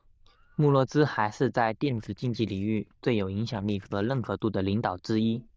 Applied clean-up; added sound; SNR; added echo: neural diffusion model UNIVERSE++.